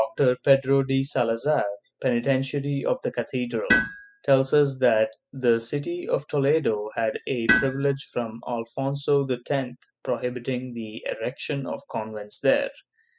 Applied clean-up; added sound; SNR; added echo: classical method spectral subtraction.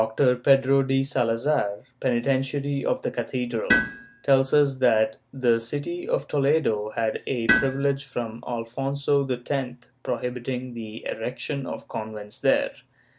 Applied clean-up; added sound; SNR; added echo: none; Tools; 7 dB; none.